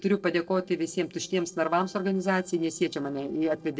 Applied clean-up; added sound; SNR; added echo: neural separator model SepFormer DNS4.